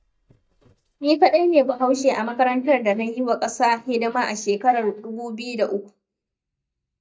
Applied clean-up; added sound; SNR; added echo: neural mask model DeepFilterNet 3.